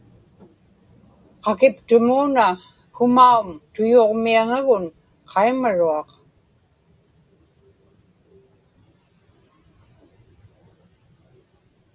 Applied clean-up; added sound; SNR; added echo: none; none; none; none.